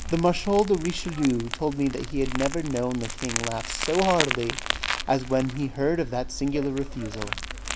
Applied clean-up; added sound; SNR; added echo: none; Crumpling, crinkling; 6 dB; none.